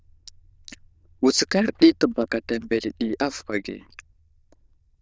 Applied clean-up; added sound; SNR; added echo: neural diffusion model UNIVERSE++.